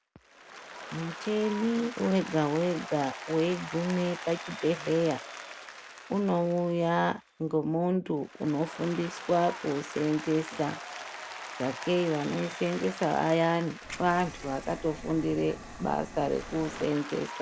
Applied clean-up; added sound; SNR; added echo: none; Applause + Liquid; 13 dB; none.